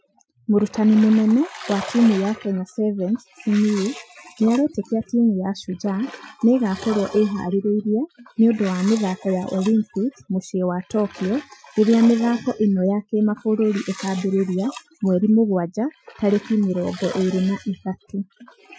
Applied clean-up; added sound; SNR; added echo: classical method Wiener filter.